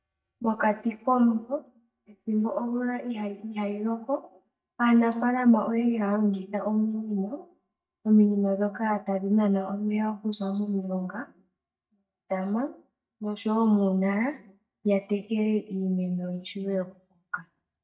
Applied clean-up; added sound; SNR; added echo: neural mask model DeepFilterNet 3.